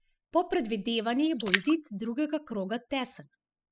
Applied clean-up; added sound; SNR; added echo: classical method spectral subtraction.